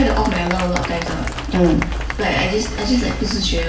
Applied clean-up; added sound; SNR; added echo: none; Applause; 11 dB; reverberation time 0.2 s.